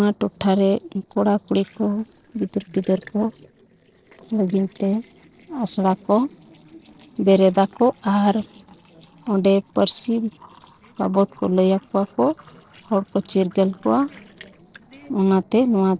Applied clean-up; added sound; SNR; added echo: neural separator model SepFormer DNS4.